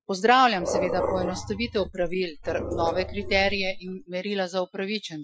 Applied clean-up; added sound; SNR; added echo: classical method Wiener filter.